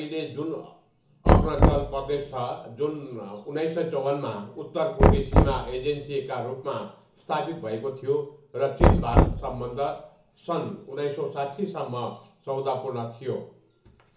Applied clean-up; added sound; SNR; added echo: none; Knock; -5 dB; reverberation time 0.8 s.